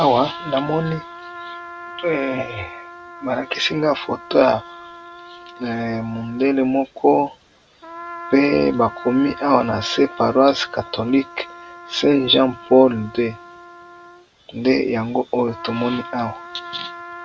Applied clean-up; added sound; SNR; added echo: none; Trumpet; 16 dB; none.